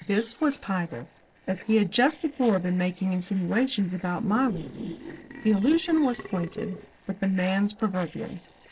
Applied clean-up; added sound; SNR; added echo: neural separator model SepFormer DNS4.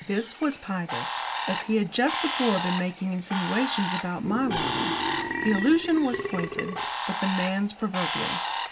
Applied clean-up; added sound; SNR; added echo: none; Bird + Burping, eructation; 3 dB; none.